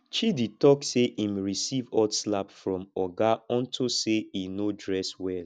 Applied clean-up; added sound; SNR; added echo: none; none; none; none.